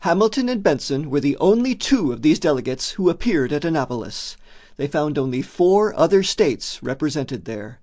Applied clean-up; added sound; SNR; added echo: none; none; none; none.